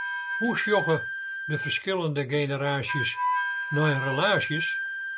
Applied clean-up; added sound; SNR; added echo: none; Wind instrument, woodwind instrument; 3 dB; none.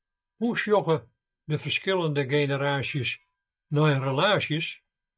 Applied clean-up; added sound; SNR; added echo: neural mask model DeepFilterNet 3.